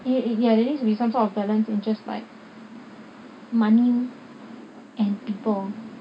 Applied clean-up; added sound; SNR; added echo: none; none; none; none.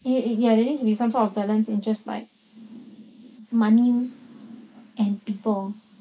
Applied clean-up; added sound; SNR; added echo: neural mask model Resemble Enhance denoiser.